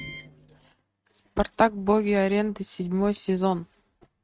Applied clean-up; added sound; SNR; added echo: neural mask model RNNoise.